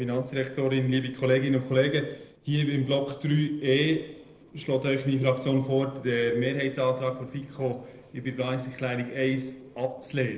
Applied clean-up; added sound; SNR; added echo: neural separator model SepFormer DNS4.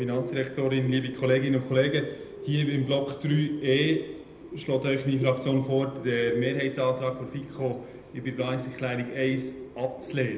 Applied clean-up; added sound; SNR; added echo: none; Bird; 14 dB; reverberation time 0.7 s.